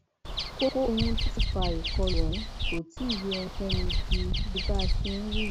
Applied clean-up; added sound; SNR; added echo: none; Bird vocalization, bird call, bird song; -5 dB; none.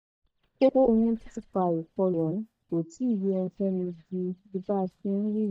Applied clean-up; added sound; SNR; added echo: neural mask model DeepFilterNet 3.